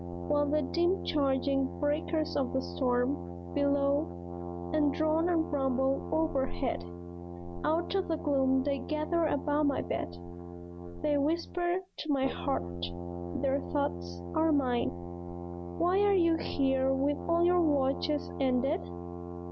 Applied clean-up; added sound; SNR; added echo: none; Brass instrument; 8 dB; none.